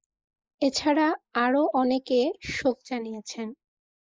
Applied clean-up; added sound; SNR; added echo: neural mask model Resemble Enhance denoiser.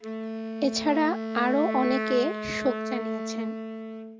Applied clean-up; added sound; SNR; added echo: none; Wind instrument, woodwind instrument; 4 dB; none.